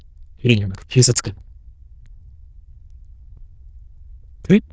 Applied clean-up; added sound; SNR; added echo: neural diffusion model UNIVERSE++.